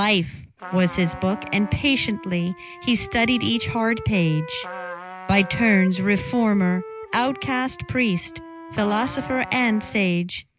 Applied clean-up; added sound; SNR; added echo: none; Trumpet + Wind instrument, woodwind instrument; 14 dB; none.